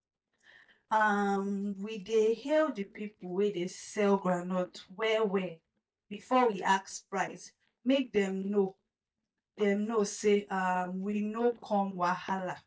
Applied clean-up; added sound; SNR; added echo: neural mask model DeepFilterNet 3.